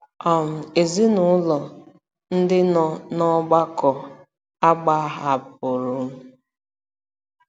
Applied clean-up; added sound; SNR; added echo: none; none; none; none.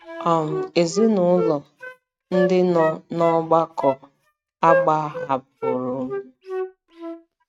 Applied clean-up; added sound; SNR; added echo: neural mask model RNNoise.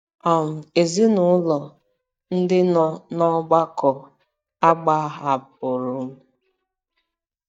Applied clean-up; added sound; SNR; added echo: neural mask model DeepFilterNet 3.